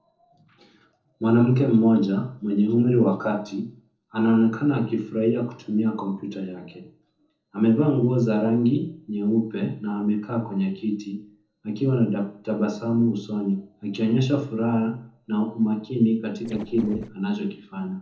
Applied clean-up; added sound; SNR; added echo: neural separator model SepFormer DNS4.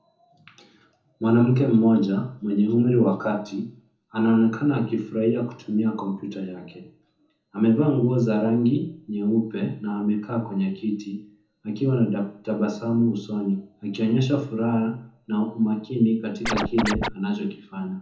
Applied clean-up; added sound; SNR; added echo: none; Scratching (performance technique); 3 dB; reverberation time 0.6 s.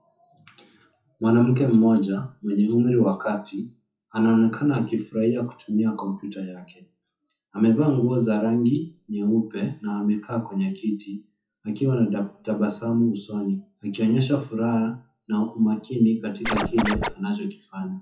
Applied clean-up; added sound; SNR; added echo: classical method WPE with log-MMSE.